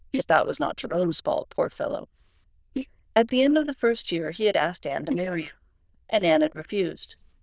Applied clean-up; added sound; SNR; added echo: neural diffusion model UNIVERSE++.